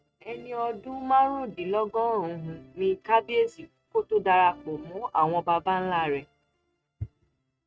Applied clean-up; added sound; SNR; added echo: neural mask model RNNoise.